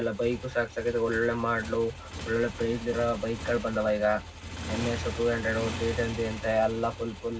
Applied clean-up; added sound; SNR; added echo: none; Motorcycle; 9 dB; reverberation time 0.4 s.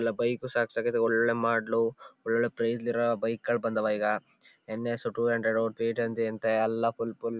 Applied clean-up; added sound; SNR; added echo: none; none; none; none.